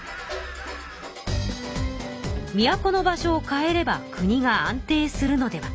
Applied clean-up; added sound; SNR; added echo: none; none; none; none.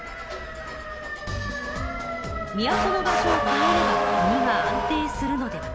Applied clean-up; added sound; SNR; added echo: none; Motor vehicle (road) / Siren; -4 dB; none.